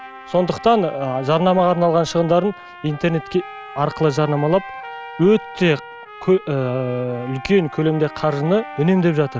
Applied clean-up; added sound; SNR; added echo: none; Wind instrument, woodwind instrument + Trumpet; 16 dB; none.